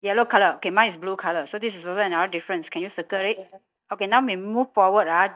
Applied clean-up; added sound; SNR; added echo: neural mask model DeepFilterNet 3.